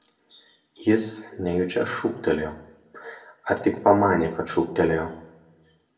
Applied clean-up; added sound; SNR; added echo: none; none; none; reverberation time 0.6 s.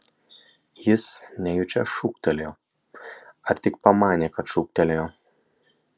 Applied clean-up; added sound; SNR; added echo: none; none; none; none.